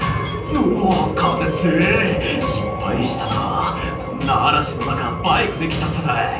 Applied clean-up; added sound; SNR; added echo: none; none; none; reverberation time 0.6 s.